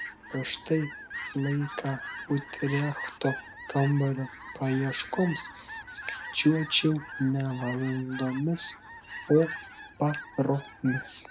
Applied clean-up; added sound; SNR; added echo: none; Fowl; 12 dB; none.